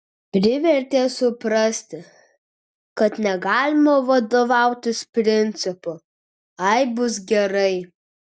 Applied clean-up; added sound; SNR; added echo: none; none; none; none.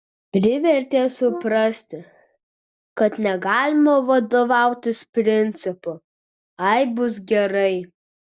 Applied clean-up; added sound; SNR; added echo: neural separator model SepFormer DNS4.